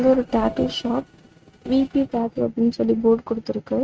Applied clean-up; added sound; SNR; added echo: neural mask model RNNoise.